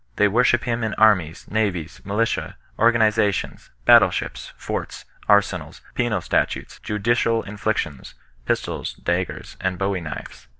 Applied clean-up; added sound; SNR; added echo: none; none; none; none.